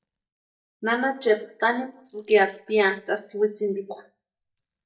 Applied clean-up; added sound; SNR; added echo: neural mask model DeepFilterNet 3.